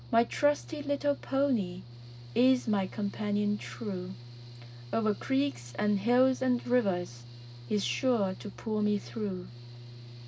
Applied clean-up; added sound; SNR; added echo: none; Mechanical fan / Engine; 15 dB; reverberation time 0.4 s.